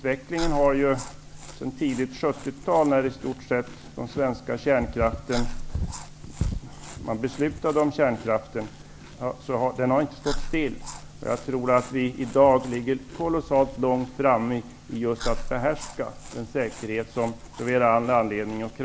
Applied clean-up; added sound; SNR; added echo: none; Chewing, mastication; 11 dB; none.